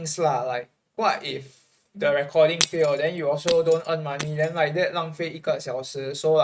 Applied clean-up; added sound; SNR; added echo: neural mask model RNNoise.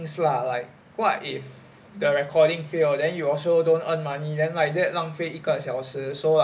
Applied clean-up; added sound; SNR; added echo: none; none; none; none.